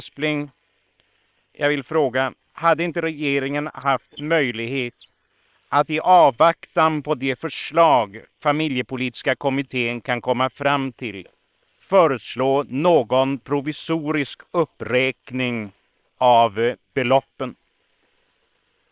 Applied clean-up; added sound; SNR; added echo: neural separator model SepFormer WHAM!.